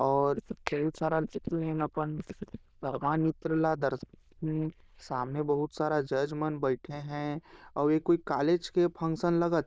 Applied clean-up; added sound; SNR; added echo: neural diffusion model UNIVERSE++.